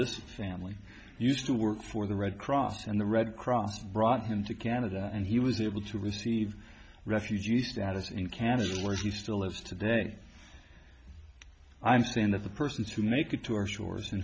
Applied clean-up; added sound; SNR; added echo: none; none; none; none.